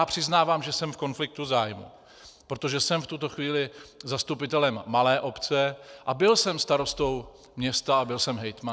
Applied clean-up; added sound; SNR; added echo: none; none; none; none.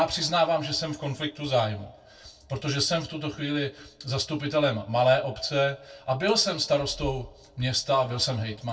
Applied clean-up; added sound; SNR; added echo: none; none; none; reverberation time 0.1 s.